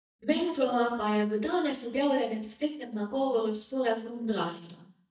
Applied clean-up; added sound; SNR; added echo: neural mask model DeepFilterNet 3.